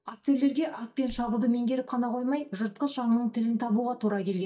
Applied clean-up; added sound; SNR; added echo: neural mask model DeepFilterNet 3.